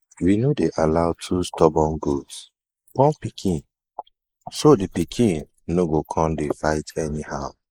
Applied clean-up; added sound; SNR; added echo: neural mask model Resemble Enhance denoiser.